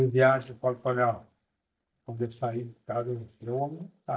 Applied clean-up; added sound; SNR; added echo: neural mask model DeepFilterNet 3.